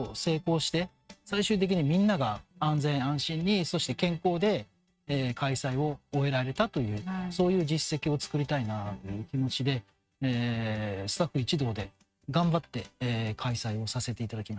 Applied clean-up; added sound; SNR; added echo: neural mask model RNNoise.